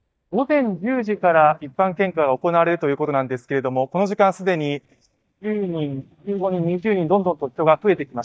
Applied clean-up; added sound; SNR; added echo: neural mask model DeepFilterNet 3.